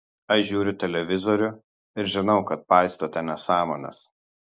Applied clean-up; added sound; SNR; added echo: none; none; none; none.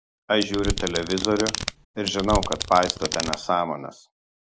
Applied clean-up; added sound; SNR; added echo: none; Domestic sounds, home sounds; 4 dB; none.